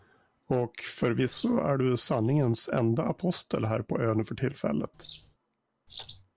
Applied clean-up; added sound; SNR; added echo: neural separator model SepFormer DNS4.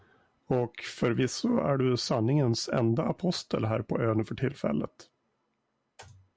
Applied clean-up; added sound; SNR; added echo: none; none; none; none.